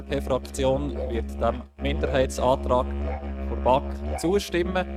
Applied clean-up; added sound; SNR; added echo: neural mask model RNNoise.